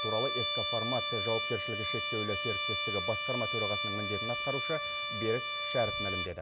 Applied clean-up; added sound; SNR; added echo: none; Trumpet; -3 dB; none.